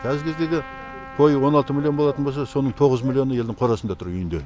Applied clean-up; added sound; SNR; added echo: none; Trumpet; 19 dB; none.